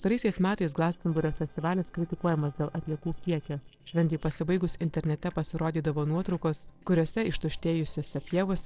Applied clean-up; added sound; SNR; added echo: neural separator model SepFormer DNS4.